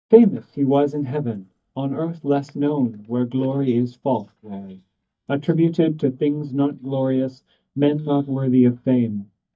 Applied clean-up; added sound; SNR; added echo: neural mask model DeepFilterNet 3.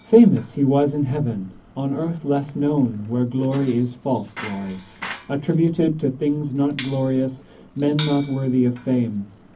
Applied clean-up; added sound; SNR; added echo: none; Bicycle; 19 dB; reverberation time 0.3 s.